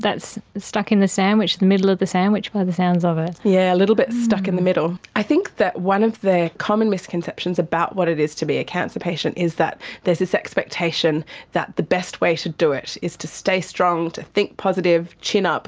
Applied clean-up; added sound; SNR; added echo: none; none; none; none.